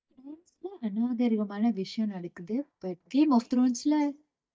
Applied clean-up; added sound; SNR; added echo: neural mask model DeepFilterNet 3.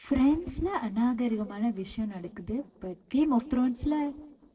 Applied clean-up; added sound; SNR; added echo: neural separator model SepFormer DNS4.